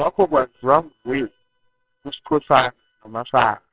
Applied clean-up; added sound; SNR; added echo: neural separator model SepFormer WHAMR!.